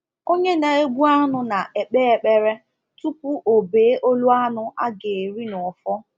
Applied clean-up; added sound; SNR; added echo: none; none; none; none.